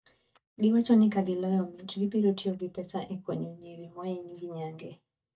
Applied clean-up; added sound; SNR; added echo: neural mask model DeepFilterNet 3.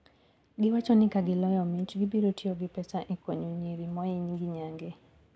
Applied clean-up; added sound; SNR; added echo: none; none; none; none.